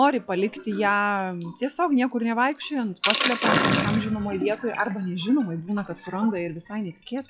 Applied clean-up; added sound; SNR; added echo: classical method log-MMSE.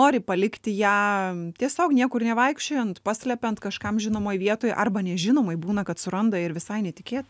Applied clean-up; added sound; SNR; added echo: none; none; none; none.